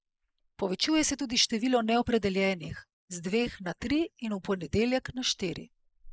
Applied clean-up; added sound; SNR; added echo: neural mask model Resemble Enhance denoiser.